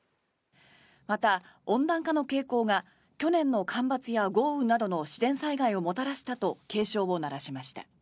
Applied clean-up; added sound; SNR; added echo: none; none; none; none.